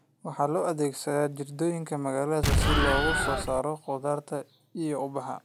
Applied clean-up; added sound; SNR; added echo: none; Explosion; -5 dB; none.